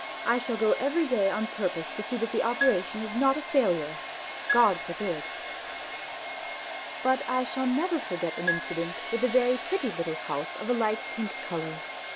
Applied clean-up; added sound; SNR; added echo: none; Marimba, xylophone + Domestic sounds, home sounds; 6 dB; none.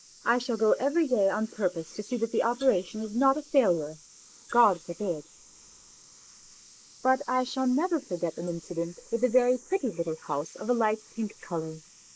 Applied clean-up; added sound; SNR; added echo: neural mask model Resemble Enhance denoiser.